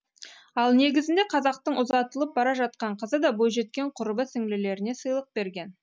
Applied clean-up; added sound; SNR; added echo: none; none; none; none.